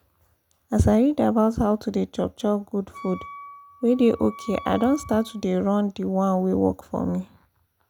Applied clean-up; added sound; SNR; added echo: none; Wind instrument, woodwind instrument; 18 dB; none.